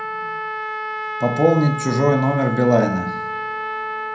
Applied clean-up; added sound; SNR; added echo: none; Trumpet; 6 dB; reverberation time 0.6 s.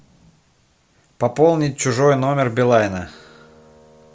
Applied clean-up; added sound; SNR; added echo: none; none; none; none.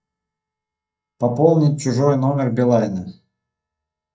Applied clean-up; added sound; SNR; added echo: neural mask model DeepFilterNet 3.